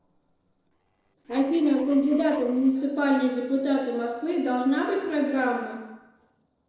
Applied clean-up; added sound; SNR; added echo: neural separator model SepFormer DNS4.